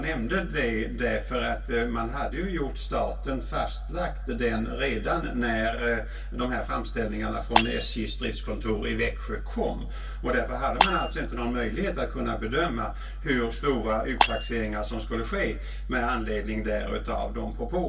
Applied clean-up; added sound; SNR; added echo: none; Shatter; 5 dB; reverberation time 0.1 s.